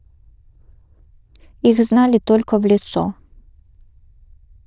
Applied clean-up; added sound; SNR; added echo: neural diffusion model UNIVERSE++.